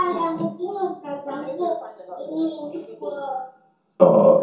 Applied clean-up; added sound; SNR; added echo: none; none; none; reverberation time 0.6 s.